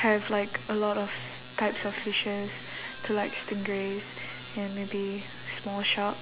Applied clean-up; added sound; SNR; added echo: none; Squeak; 16 dB; none.